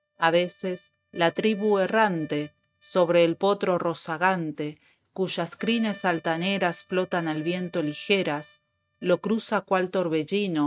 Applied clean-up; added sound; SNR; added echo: neural mask model RNNoise.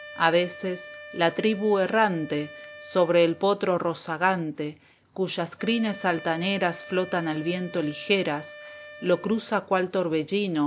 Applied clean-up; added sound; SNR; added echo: none; Wind instrument, woodwind instrument; 19 dB; none.